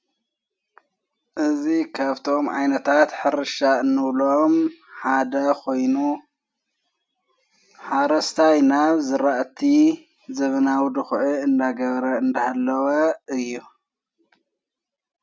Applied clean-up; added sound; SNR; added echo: none; none; none; none.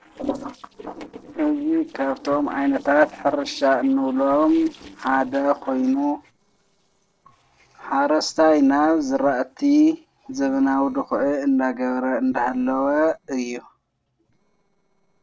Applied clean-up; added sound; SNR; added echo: neural separator model SepFormer DNS4.